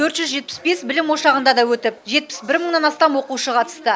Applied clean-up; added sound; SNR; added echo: none; none; none; none.